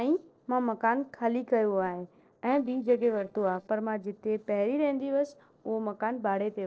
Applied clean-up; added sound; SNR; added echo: neural separator model SepFormer DNS4.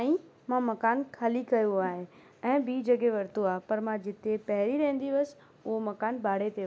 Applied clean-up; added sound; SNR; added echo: none; none; none; none.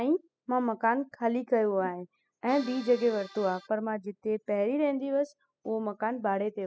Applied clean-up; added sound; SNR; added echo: classical method spectral subtraction.